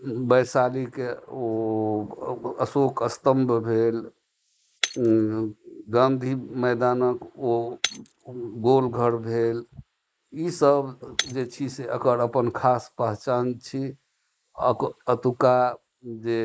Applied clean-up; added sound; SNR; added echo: neural mask model Resemble Enhance denoiser.